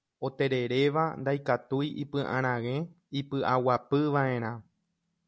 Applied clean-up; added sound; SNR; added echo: none; none; none; none.